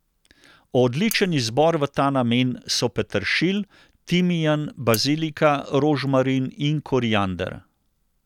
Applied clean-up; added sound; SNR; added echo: none; Cutlery, silverware; 14 dB; none.